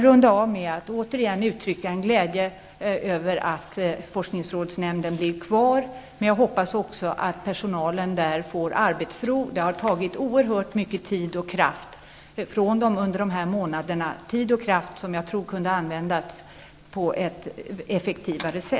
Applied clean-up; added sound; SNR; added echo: none; none; none; none.